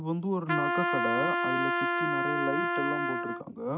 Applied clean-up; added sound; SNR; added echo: neural mask model RNNoise.